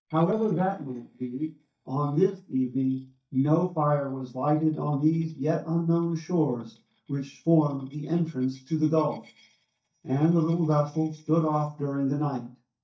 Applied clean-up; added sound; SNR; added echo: neural mask model DeepFilterNet 3.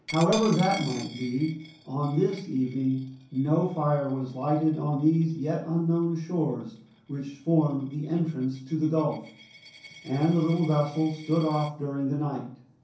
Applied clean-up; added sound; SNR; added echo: none; Coin (dropping); 19 dB; reverberation time 0.6 s.